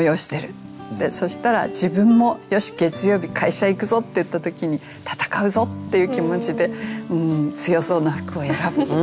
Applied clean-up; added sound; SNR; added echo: none; none; none; none.